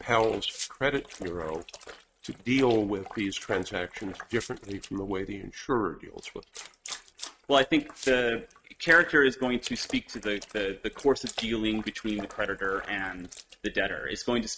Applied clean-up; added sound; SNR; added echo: neural mask model RNNoise.